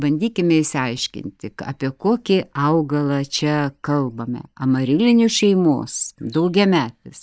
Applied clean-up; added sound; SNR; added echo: neural mask model DeepFilterNet 3.